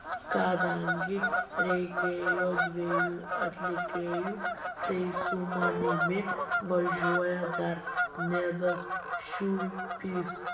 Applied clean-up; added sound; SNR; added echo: none; Bird vocalization, bird call, bird song / Fowl; 0 dB; reverberation time 0.8 s.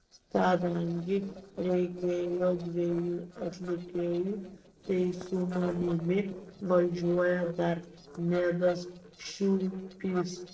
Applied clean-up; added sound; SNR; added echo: neural separator model SepFormer DNS4.